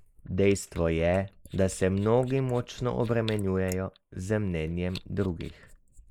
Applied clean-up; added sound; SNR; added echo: neural mask model Resemble Enhance denoiser.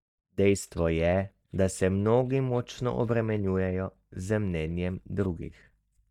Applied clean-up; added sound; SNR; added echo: neural mask model DeepFilterNet 3.